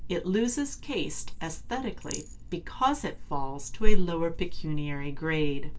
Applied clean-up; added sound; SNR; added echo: none; Rattle; 20 dB; reverberation time 0.2 s.